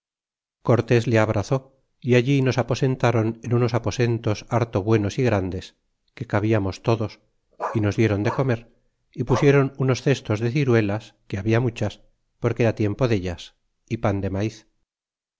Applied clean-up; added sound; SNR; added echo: none; Bark; 13 dB; none.